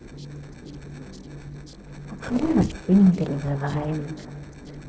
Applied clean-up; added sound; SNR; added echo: neural separator model SepFormer DNS4.